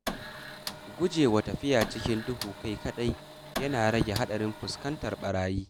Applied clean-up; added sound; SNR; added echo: none; Printer; 11 dB; none.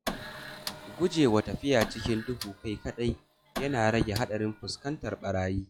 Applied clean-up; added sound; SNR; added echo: classical method log-MMSE.